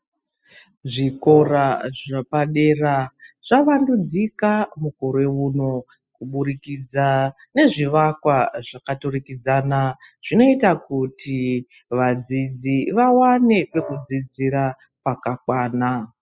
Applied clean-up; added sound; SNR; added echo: classical method spectral subtraction.